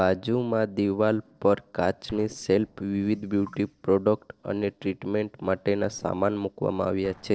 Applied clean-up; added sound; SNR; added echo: neural separator model SepFormer DNS4.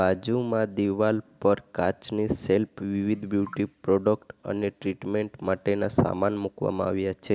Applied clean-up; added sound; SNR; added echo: none; none; none; none.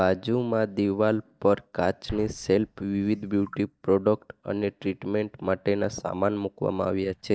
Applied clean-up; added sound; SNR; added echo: neural mask model DeepFilterNet 3.